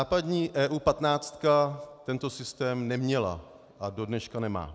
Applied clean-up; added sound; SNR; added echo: none; none; none; none.